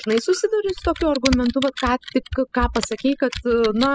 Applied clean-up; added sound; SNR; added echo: classical method spectral subtraction.